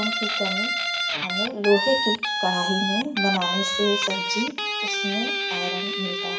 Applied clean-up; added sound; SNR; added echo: none; Guitar; -1 dB; reverberation time 0.5 s.